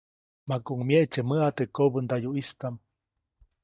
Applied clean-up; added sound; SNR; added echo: neural mask model DeepFilterNet 3.